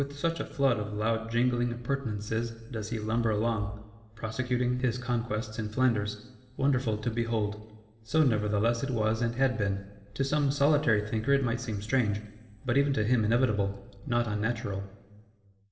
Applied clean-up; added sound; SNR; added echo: none; none; none; reverberation time 1.5 s.